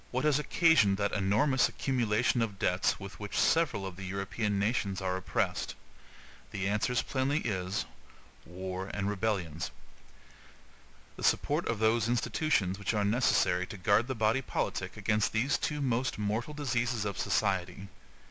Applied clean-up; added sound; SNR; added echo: none; none; none; none.